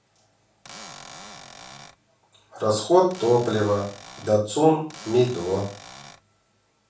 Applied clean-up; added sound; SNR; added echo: none; Cupboard open or close / Door; 17 dB; reverberation time 0.3 s.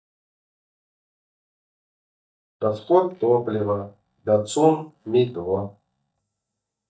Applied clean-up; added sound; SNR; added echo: neural mask model DeepFilterNet 3.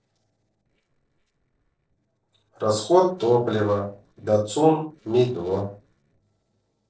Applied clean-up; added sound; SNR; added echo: neural separator model SepFormer DNS4.